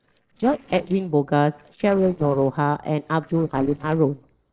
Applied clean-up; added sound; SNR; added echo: neural separator model SepFormer DNS4.